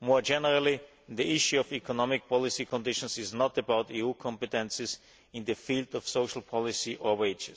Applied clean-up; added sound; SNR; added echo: none; none; none; none.